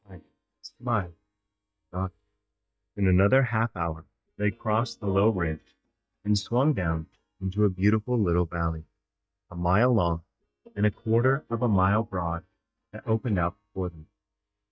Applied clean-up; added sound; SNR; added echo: neural mask model DeepFilterNet 3.